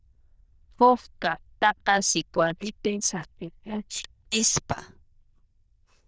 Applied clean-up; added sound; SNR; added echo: neural diffusion model UNIVERSE++.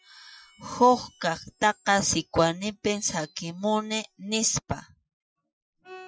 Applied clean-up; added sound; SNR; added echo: classical method Wiener filter.